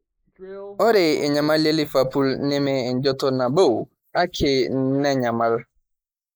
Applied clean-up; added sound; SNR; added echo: neural mask model Resemble Enhance denoiser.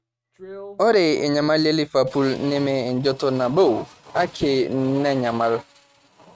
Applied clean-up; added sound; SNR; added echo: neural mask model RNNoise.